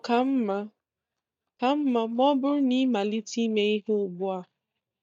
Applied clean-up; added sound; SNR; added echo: neural mask model DeepFilterNet 3.